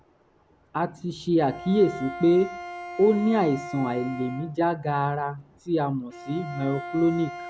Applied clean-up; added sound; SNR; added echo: none; Bowed string instrument; 14 dB; none.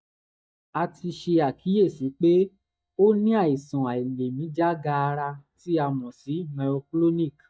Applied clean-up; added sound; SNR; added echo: neural mask model DeepFilterNet 3.